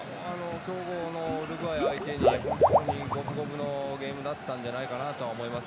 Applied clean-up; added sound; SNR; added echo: none; Water / Liquid; -4 dB; none.